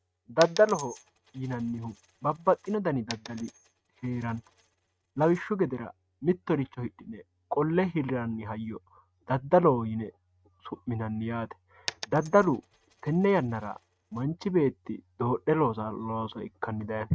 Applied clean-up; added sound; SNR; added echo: neural mask model RNNoise.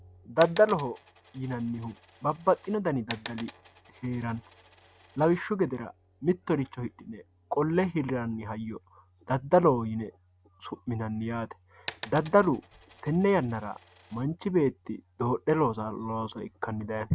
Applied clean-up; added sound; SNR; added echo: none; Coin (dropping); 14 dB; none.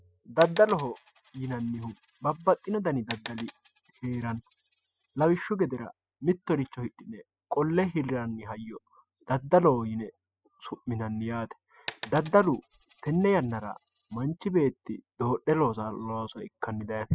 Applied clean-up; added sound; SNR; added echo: classical method spectral subtraction.